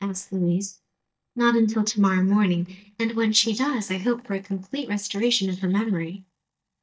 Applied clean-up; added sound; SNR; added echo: neural mask model DeepFilterNet 3.